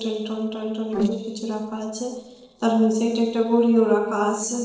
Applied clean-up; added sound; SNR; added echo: neural separator model SepFormer DNS4.